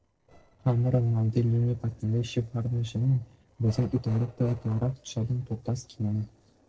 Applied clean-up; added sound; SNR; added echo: neural separator model SepFormer DNS4.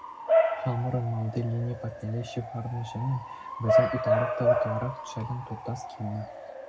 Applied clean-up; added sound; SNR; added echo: none; Bark / Motor vehicle (road) / Siren; -3 dB; reverberation time 0.4 s.